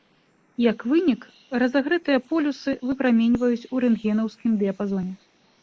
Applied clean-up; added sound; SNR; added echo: neural mask model Resemble Enhance denoiser.